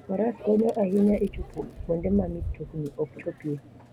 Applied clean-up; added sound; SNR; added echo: none; Microwave oven; 12 dB; none.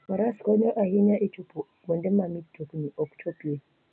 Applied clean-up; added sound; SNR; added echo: none; none; none; none.